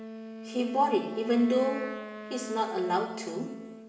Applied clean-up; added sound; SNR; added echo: none; Wind instrument, woodwind instrument; 10 dB; reverberation time 1.1 s.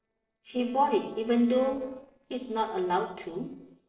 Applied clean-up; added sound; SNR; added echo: neural separator model SepFormer DNS4.